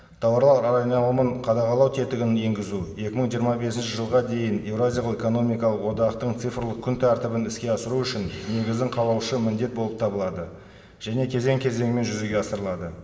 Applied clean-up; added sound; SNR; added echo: none; none; none; reverberation time 1.9 s.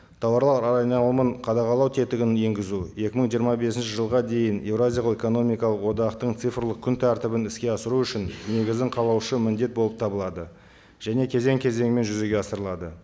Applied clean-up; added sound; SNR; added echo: none; none; none; none.